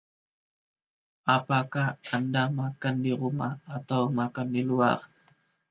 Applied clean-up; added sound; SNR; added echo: none; none; none; none.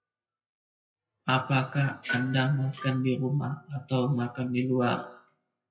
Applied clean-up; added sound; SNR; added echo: classical method WPE with log-MMSE.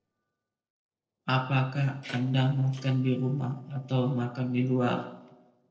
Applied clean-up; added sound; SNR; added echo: neural separator model SepFormer DNS4.